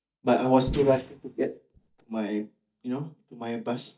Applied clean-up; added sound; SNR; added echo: neural mask model DeepFilterNet 3.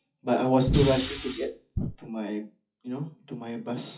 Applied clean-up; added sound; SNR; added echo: classical method WPE with log-MMSE.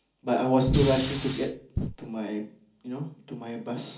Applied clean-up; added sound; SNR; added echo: none; Fire; 2 dB; reverberation time 0.4 s.